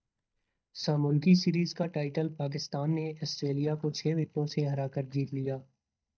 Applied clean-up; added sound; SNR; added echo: neural mask model DeepFilterNet 3.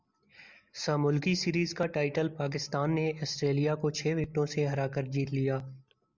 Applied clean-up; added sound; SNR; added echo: none; none; none; none.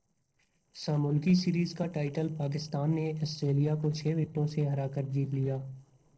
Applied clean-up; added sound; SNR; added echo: neural separator model SepFormer DNS4.